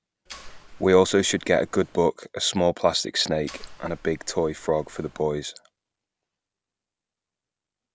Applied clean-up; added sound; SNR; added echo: none; Mechanisms; 19 dB; none.